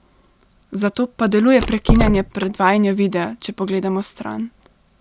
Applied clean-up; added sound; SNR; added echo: none; Door; 1 dB; none.